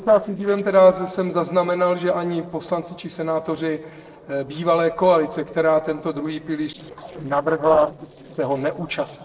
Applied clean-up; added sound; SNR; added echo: neural separator model SepFormer DNS4.